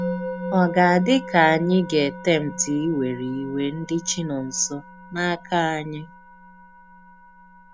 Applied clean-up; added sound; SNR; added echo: none; Musical instrument; 12 dB; none.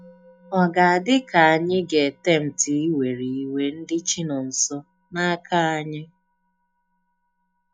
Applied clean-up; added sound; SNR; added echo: classical method log-MMSE.